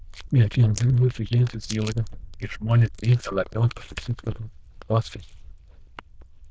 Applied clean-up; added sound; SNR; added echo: neural diffusion model UNIVERSE++.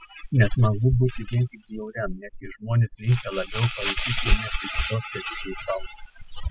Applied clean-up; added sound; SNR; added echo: classical method spectral subtraction.